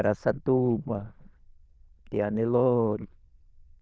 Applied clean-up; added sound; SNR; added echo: neural diffusion model UNIVERSE++.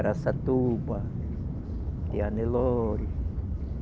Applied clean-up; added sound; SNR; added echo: none; Aircraft; 1 dB; none.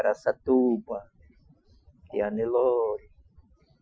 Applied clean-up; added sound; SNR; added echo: classical method Wiener filter.